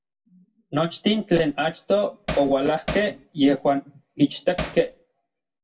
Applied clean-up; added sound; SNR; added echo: none; Hammer; 8 dB; reverberation time 0.2 s.